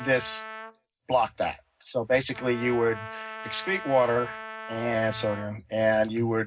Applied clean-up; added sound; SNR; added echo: none; Trumpet; 14 dB; reverberation time 0.4 s.